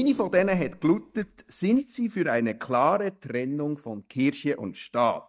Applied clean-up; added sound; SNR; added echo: neural mask model DeepFilterNet 3.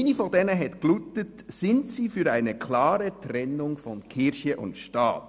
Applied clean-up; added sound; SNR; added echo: none; none; none; none.